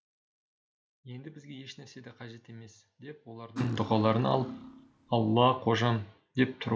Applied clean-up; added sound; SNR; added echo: none; Cutlery, silverware; 12 dB; none.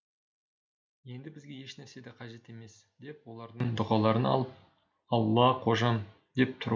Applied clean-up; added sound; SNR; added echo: none; none; none; none.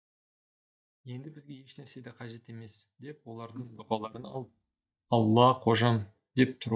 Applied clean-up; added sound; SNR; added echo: neural mask model DeepFilterNet 3.